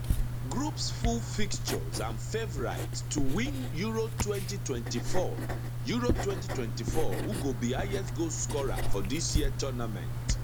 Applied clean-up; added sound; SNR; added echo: none; Writing; -4 dB; none.